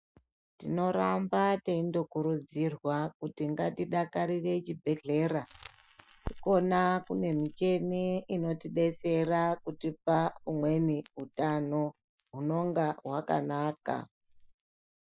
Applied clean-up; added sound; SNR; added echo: classical method Wiener filter.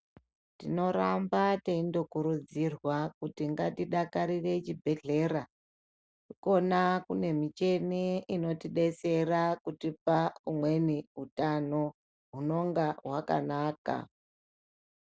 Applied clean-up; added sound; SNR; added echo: none; none; none; none.